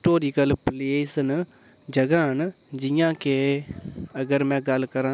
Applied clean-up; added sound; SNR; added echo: none; none; none; none.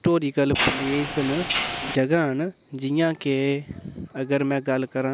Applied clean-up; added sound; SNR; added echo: none; Mechanisms; 6 dB; none.